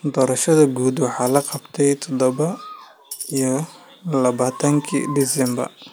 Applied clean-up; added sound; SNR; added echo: none; Tambourine; 11 dB; none.